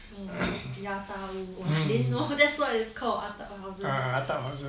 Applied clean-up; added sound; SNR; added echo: none; none; none; none.